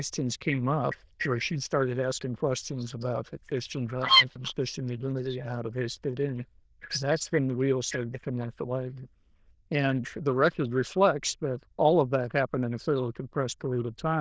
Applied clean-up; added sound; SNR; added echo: neural diffusion model UNIVERSE++.